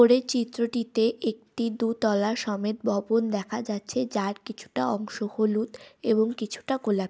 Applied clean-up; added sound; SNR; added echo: none; none; none; none.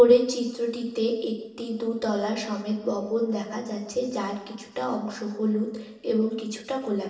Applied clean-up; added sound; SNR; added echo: none; none; none; reverberation time 1.0 s.